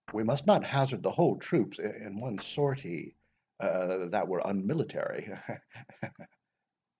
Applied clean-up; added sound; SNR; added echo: neural separator model SepFormer DNS4.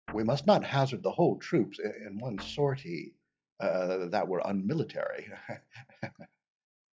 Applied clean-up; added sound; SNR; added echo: classical method log-MMSE.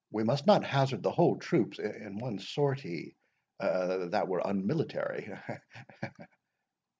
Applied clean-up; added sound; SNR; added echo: none; none; none; none.